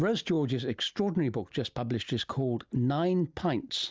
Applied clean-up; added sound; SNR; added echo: none; none; none; none.